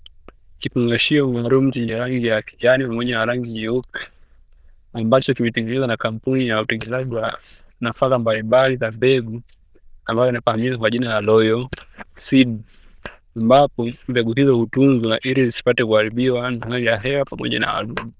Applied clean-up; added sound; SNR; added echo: neural diffusion model UNIVERSE++.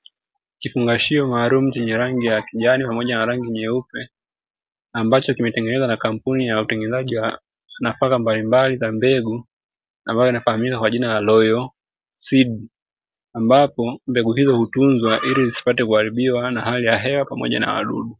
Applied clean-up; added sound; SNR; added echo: none; none; none; none.